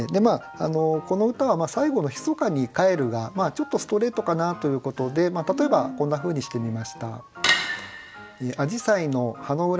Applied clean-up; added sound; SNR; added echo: none; none; none; none.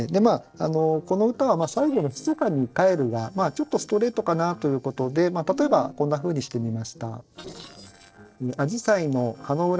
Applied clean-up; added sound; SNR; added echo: neural separator model SepFormer DNS4.